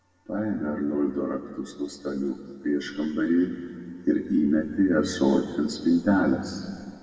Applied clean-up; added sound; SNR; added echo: none; none; none; reverberation time 2.1 s.